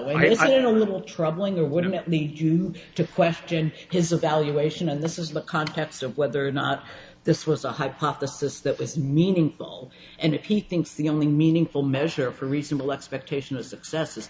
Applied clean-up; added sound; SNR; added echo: none; none; none; none.